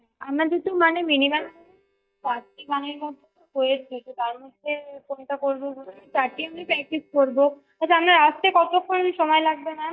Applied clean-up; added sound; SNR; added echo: neural mask model DeepFilterNet 3.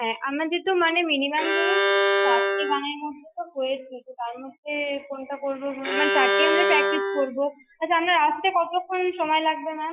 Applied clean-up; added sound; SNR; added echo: classical method Wiener filter.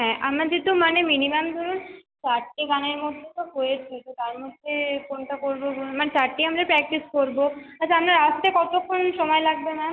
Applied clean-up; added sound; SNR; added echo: none; none; none; none.